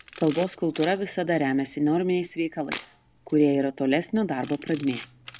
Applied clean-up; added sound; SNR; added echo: none; Camera; 16 dB; none.